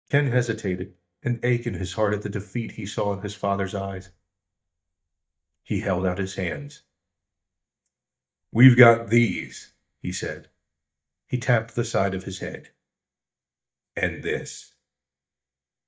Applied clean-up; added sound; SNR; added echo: neural mask model DeepFilterNet 3.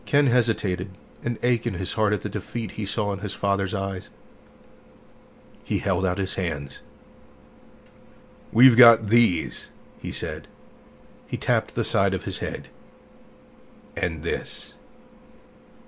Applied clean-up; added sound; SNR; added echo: none; none; none; none.